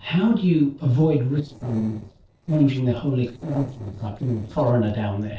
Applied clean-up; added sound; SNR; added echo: neural separator model SepFormer DNS4.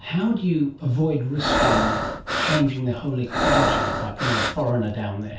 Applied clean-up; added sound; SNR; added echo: none; Breathing; -1 dB; reverberation time 0.3 s.